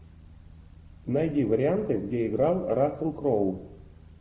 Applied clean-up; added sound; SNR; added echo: none; none; none; none.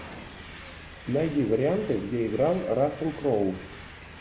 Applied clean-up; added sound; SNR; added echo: none; Train; 17 dB; none.